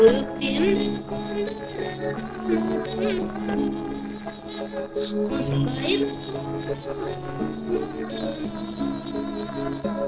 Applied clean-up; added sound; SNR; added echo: neural separator model SepFormer DNS4.